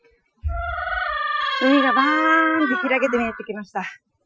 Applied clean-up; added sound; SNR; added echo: classical method Wiener filter.